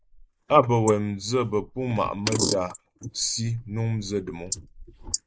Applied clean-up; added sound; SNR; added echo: neural mask model Resemble Enhance denoiser.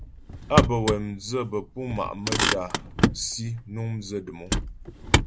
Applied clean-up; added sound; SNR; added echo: none; Motor vehicle (road); -2 dB; none.